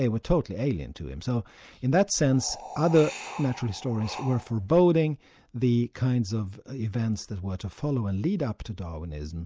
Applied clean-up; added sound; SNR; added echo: none; Wind; 14 dB; none.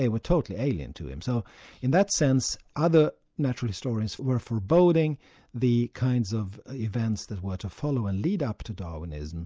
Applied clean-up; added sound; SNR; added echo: none; none; none; none.